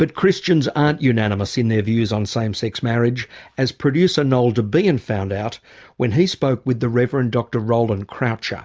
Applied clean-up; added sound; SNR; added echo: none; none; none; none.